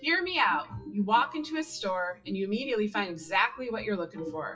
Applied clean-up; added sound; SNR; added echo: classical method WPE with log-MMSE.